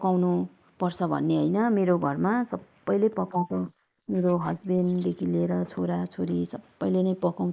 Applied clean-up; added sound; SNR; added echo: neural mask model Resemble Enhance denoiser.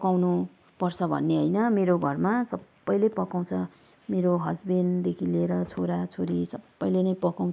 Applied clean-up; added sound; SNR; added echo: none; none; none; none.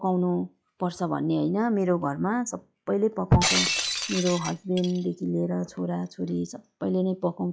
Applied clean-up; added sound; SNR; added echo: classical method log-MMSE.